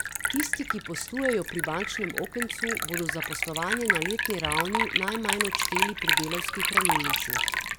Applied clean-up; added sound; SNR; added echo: none; Liquid; -4 dB; none.